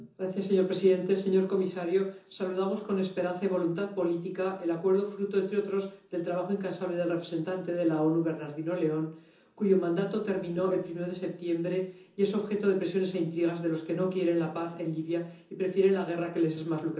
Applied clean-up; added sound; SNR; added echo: none; none; none; reverberation time 0.6 s.